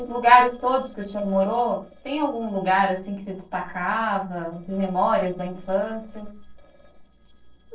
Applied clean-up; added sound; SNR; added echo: neural separator model SepFormer DNS4.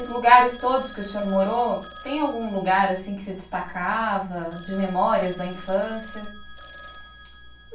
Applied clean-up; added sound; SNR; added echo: none; Telephone; 16 dB; reverberation time 0.2 s.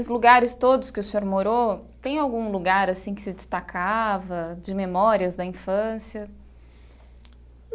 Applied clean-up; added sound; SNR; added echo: none; none; none; none.